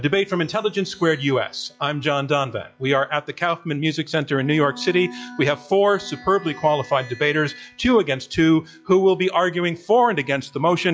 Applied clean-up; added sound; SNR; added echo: classical method log-MMSE.